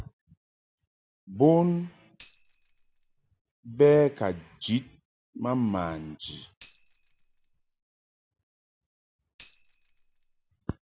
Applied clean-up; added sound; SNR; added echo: none; Tambourine; 10 dB; none.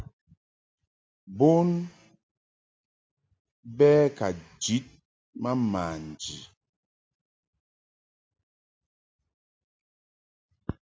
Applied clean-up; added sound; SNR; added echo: none; none; none; none.